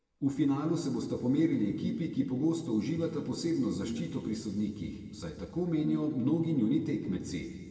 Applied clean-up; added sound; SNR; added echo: none; Brass instrument; 11 dB; reverberation time 1.9 s.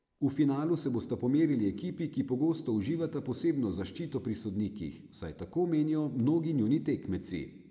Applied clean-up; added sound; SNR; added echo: none; none; none; none.